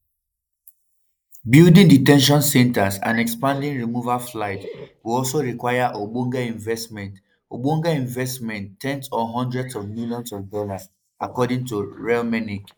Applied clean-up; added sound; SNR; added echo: neural mask model Resemble Enhance denoiser.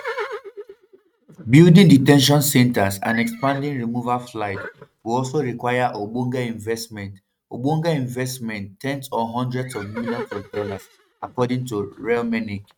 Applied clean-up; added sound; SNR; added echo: neural mask model RNNoise.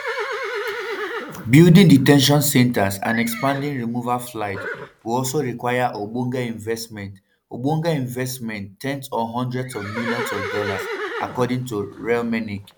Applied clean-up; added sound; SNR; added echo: none; Livestock, farm animals, working animals; 12 dB; none.